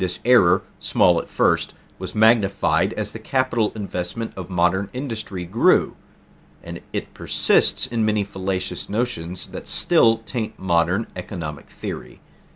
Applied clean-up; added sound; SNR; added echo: none; none; none; none.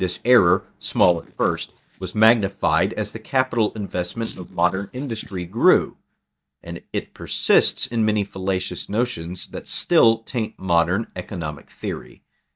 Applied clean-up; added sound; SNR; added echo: neural mask model DeepFilterNet 3.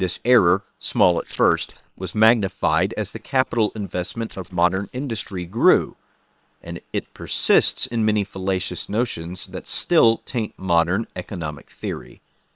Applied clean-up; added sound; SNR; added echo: neural separator model SepFormer WHAM!.